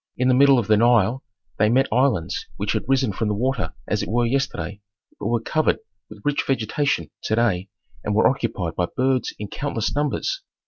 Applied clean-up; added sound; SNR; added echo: none; none; none; none.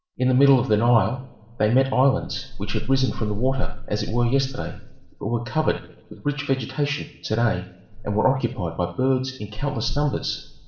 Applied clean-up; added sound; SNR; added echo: none; none; none; reverberation time 0.9 s.